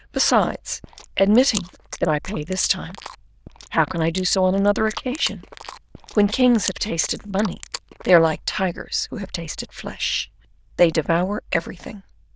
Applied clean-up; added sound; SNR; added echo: neural diffusion model UNIVERSE++.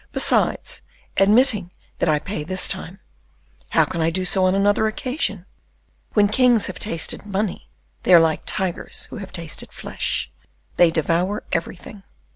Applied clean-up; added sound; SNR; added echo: none; none; none; none.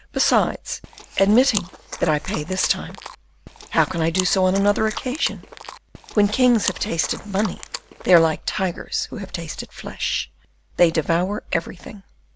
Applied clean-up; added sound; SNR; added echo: none; Chewing, mastication; 12 dB; none.